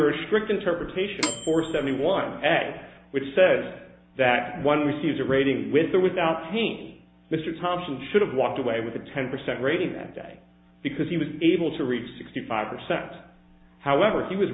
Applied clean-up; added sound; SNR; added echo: none; Microwave oven / Bell; 8 dB; none.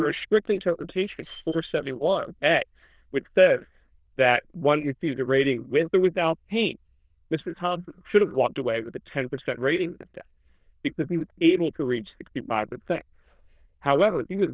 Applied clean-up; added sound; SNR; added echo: neural diffusion model UNIVERSE++.